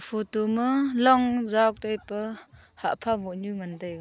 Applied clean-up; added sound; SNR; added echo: none; none; none; none.